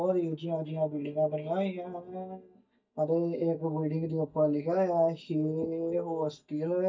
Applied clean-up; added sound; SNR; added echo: neural mask model DeepFilterNet 3.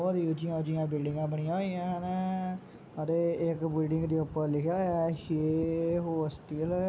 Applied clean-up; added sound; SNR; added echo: none; none; none; none.